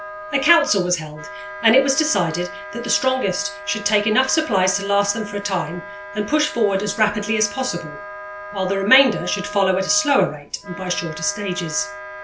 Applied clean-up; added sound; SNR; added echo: none; Wind instrument, woodwind instrument; 12 dB; none.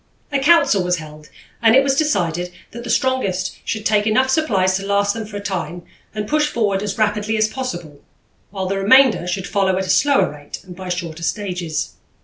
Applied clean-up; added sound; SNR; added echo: none; none; none; none.